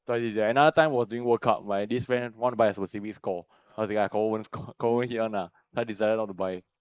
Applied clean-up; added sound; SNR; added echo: neural mask model Resemble Enhance denoiser.